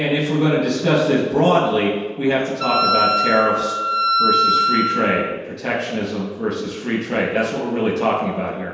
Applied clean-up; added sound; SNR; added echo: none; Wind instrument, woodwind instrument; -1 dB; reverberation time 1.2 s.